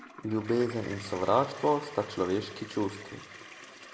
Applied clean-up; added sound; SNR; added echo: none; Toilet flush; 15 dB; reverberation time 1.4 s.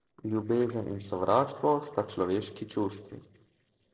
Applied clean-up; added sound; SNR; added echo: neural separator model SepFormer DNS4.